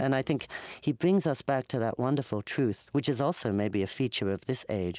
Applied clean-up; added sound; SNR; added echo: none; none; none; none.